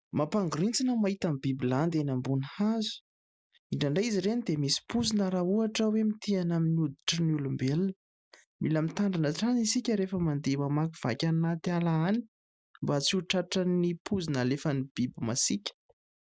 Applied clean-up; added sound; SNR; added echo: none; none; none; none.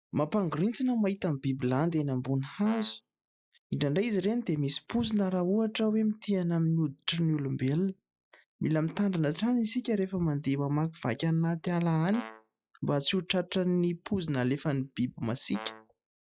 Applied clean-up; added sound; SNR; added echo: classical method log-MMSE.